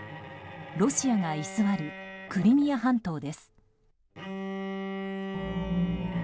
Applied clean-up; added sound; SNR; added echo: none; Bowed string instrument; 9 dB; none.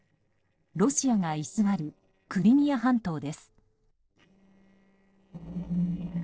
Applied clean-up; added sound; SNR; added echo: neural separator model SepFormer DNS4.